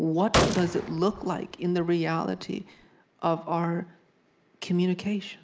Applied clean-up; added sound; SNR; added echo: none; Gunshot, gunfire; 3 dB; none.